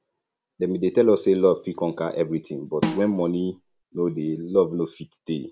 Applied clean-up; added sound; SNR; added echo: none; Snare drum; 6 dB; none.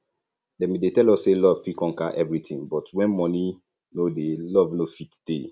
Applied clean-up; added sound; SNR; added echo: none; none; none; none.